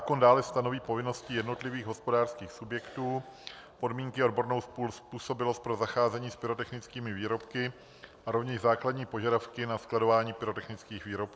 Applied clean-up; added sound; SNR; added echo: none; none; none; none.